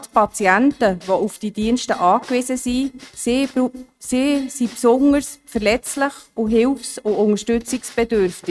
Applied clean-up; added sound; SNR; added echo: neural mask model RNNoise.